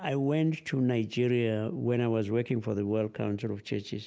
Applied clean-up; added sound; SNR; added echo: none; none; none; none.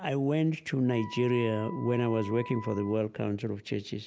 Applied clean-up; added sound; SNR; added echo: none; Wind instrument, woodwind instrument; 15 dB; none.